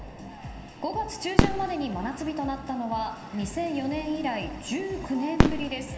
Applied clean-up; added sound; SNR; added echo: none; Fireworks; 0 dB; reverberation time 2.4 s.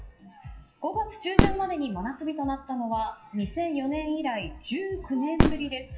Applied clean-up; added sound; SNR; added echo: classical method WPE with log-MMSE.